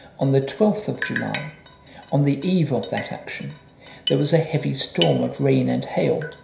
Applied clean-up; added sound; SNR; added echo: none; Drip; 14 dB; reverberation time 0.5 s.